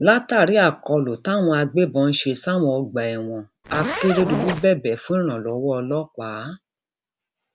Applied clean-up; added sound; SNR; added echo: none; Zipper (clothing); 5 dB; none.